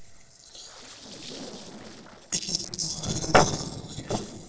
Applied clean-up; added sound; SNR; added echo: neural separator model SepFormer DNS4.